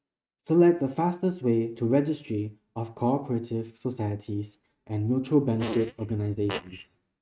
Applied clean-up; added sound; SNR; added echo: neural mask model RNNoise.